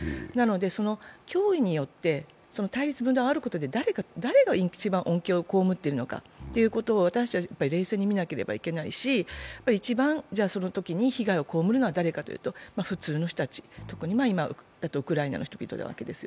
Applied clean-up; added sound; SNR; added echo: none; none; none; none.